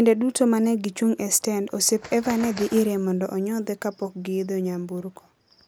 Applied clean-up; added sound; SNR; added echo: none; Bird; 17 dB; none.